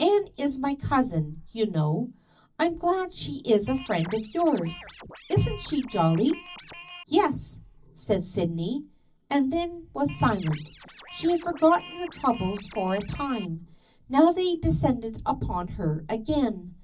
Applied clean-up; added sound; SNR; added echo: none; Scratching (performance technique); 17 dB; reverberation time 0.4 s.